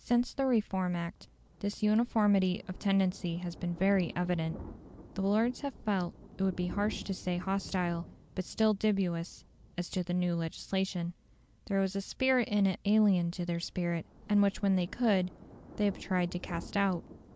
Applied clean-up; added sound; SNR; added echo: none; Thunder; 19 dB; none.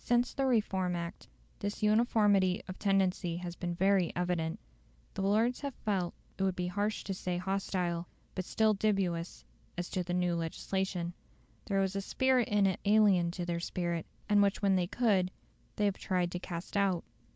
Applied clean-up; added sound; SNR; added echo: none; none; none; none.